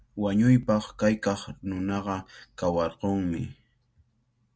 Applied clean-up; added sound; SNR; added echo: none; none; none; none.